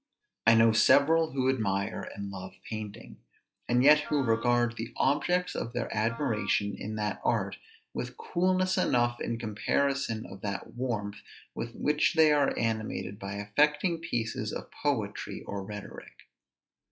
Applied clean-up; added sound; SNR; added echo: classical method log-MMSE.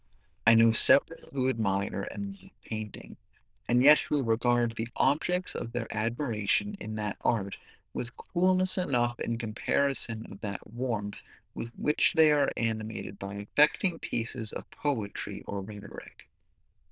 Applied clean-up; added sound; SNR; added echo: neural diffusion model UNIVERSE++.